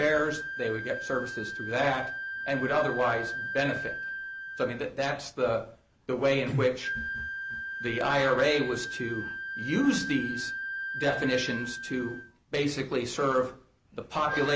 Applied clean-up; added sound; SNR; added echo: none; Wind instrument, woodwind instrument; 7 dB; none.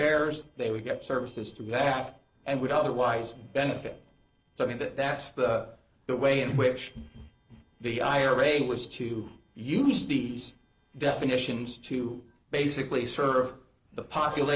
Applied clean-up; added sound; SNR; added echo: neural separator model SepFormer DNS4.